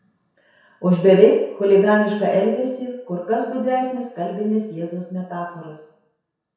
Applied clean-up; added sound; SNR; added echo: none; none; none; reverberation time 0.7 s.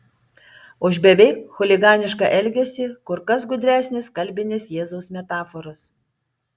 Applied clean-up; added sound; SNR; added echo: none; none; none; none.